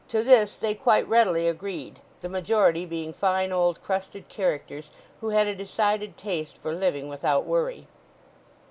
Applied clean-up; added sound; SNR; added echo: none; none; none; none.